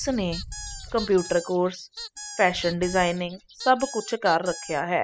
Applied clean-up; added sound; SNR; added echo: classical method spectral subtraction.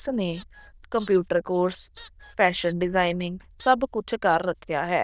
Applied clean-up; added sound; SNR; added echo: neural diffusion model UNIVERSE++.